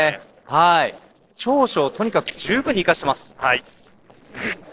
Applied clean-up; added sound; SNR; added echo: neural separator model SepFormer DNS4.